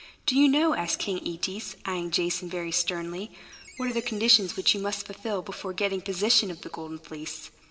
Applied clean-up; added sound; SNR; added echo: none; Door; 18 dB; reverberation time 0.5 s.